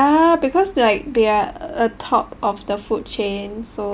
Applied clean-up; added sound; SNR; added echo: none; none; none; none.